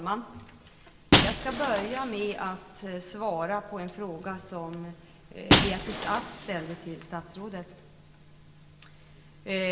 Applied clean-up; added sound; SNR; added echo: none; Shatter; -3 dB; reverberation time 0.9 s.